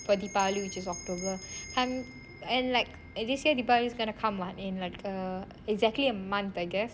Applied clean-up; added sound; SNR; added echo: none; Bell; 17 dB; none.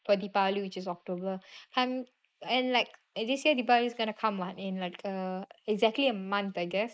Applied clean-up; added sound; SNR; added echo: neural mask model Resemble Enhance denoiser.